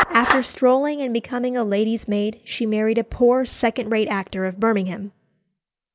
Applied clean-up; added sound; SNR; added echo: none; Clapping; 10 dB; none.